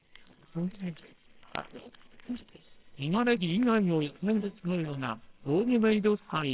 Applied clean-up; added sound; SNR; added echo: neural separator model SepFormer WHAMR!.